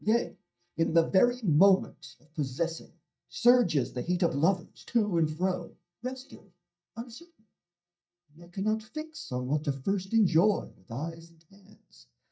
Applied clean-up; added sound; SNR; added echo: neural mask model DeepFilterNet 3.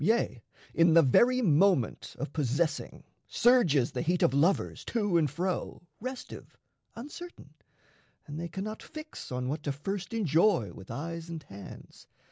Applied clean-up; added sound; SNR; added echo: none; none; none; none.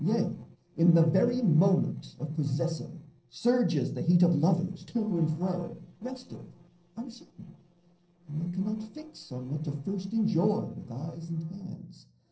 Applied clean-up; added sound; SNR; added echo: neural separator model SepFormer DNS4.